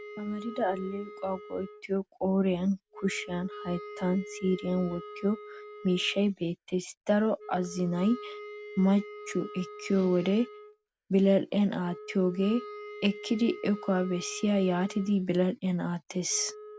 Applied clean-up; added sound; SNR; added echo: none; Wind instrument, woodwind instrument; 16 dB; none.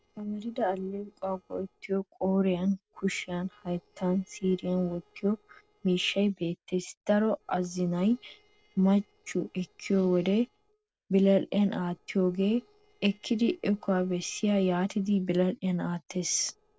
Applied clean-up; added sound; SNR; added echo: neural separator model SepFormer DNS4.